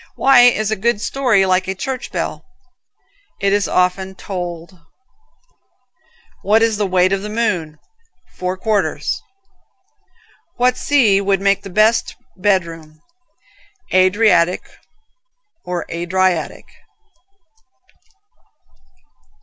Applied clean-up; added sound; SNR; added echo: none; none; none; none.